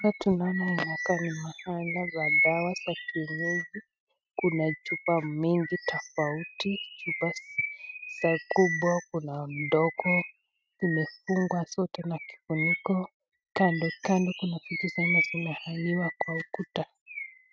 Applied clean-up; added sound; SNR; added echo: neural mask model RNNoise.